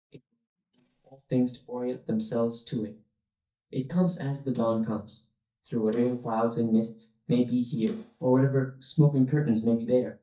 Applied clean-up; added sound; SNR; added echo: neural mask model DeepFilterNet 3.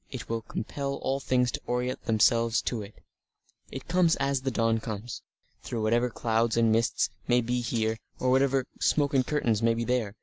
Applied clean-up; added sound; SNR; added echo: none; none; none; none.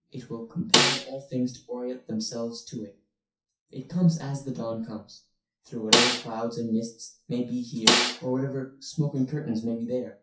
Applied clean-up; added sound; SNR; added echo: classical method WPE with log-MMSE.